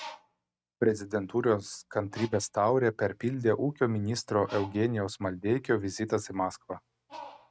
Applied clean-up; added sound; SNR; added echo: neural mask model RNNoise.